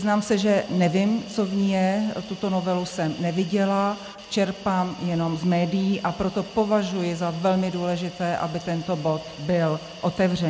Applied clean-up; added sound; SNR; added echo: none; Hiss; 20 dB; none.